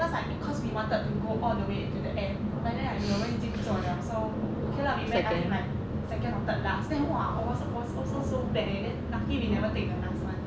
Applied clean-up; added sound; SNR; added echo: none; none; none; none.